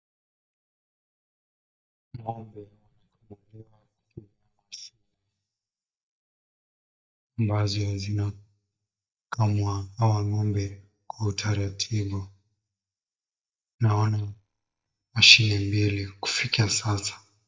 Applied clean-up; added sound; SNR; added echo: neural mask model DeepFilterNet 3.